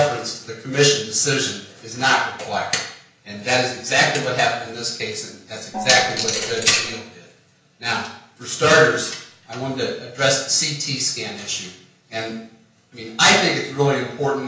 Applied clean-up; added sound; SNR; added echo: none; Gong; 12 dB; reverberation time 0.5 s.